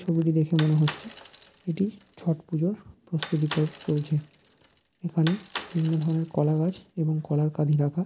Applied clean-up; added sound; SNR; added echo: none; Bicycle; 14 dB; none.